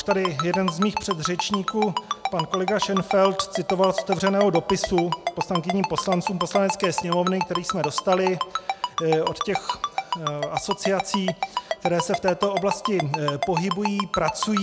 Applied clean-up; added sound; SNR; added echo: none; Ringtone; 4 dB; none.